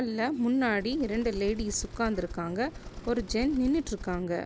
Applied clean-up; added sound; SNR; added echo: none; Bird; 12 dB; none.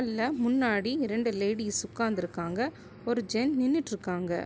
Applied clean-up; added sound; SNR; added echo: none; none; none; none.